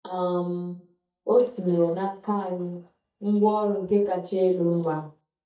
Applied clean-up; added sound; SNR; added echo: neural mask model DeepFilterNet 3.